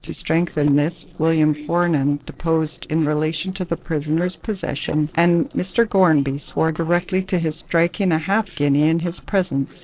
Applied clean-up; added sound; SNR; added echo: neural separator model SepFormer DNS4.